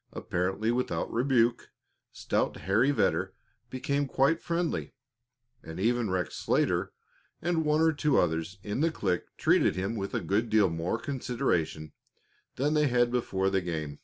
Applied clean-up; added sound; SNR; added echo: none; none; none; none.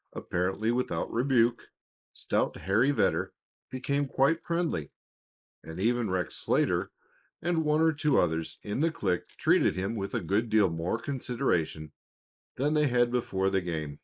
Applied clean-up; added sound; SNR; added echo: neural mask model Resemble Enhance denoiser.